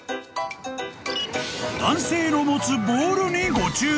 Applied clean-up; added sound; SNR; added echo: none; Waves, surf + Organ; 14 dB; none.